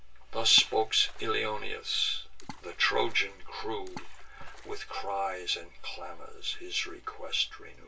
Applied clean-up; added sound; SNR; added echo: none; Water / Splash, splatter; 19 dB; reverberation time 0.1 s.